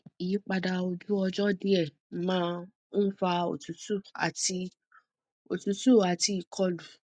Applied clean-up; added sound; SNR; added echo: none; none; none; none.